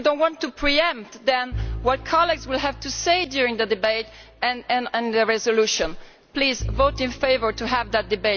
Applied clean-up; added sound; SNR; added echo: none; Bowed string instrument; 14 dB; none.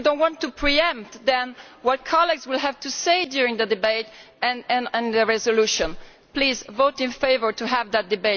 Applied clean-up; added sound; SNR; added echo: none; none; none; none.